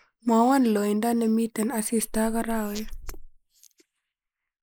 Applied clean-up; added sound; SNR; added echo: neural mask model Resemble Enhance denoiser.